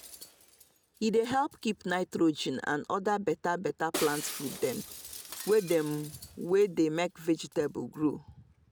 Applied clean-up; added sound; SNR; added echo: none; Shatter; 15 dB; none.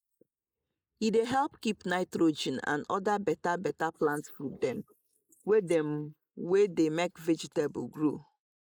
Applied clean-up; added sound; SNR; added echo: neural mask model Resemble Enhance denoiser.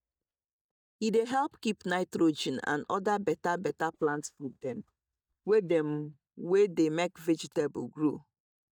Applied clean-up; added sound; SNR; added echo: neural mask model DeepFilterNet 3.